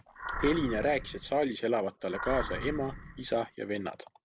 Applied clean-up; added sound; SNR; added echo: none; Animal; 7 dB; none.